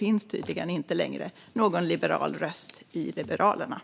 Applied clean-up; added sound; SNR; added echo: none; none; none; none.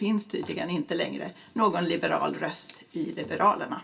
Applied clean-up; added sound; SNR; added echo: none; none; none; reverberation time 0.2 s.